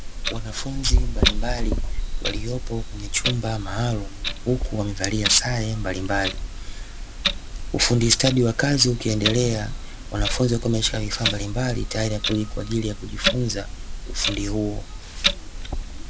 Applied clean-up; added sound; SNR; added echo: none; Clock; 1 dB; none.